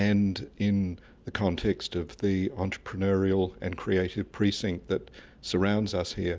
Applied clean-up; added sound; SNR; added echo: none; none; none; none.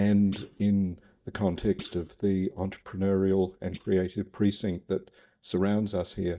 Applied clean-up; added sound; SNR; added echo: neural mask model DeepFilterNet 3.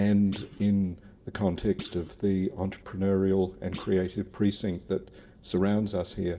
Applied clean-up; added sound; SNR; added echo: none; Thump, thud; 19 dB; reverberation time 2.0 s.